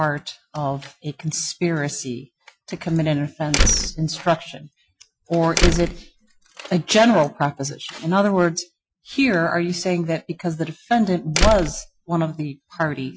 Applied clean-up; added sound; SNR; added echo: classical method Wiener filter.